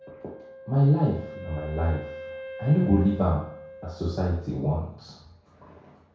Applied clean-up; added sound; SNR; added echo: none; Wind instrument, woodwind instrument; 16 dB; reverberation time 0.6 s.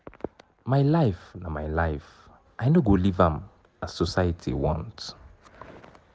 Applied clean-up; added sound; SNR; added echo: none; none; none; none.